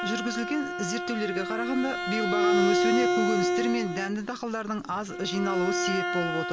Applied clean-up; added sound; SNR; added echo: none; Bowed string instrument; -2 dB; none.